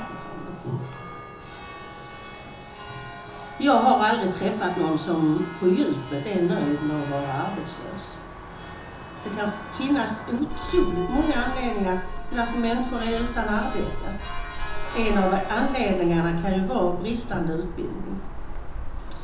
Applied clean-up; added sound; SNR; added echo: none; Church bell; 6 dB; reverberation time 0.6 s.